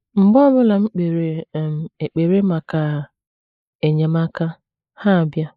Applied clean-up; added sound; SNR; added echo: neural mask model Resemble Enhance denoiser.